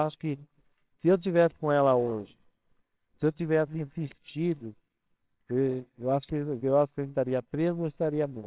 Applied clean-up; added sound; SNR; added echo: neural separator model SepFormer WHAMR!.